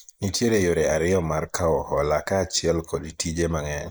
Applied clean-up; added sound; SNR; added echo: neural mask model Resemble Enhance denoiser.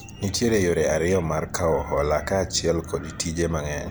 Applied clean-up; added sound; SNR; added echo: none; Subway, metro, underground; 16 dB; none.